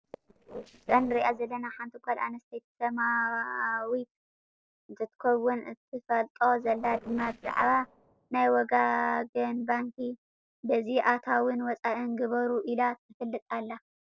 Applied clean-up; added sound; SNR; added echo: neural separator model SepFormer DNS4.